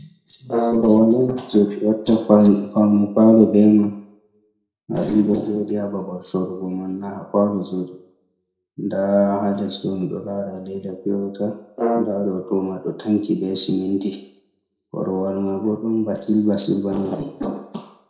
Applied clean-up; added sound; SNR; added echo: neural separator model SepFormer DNS4.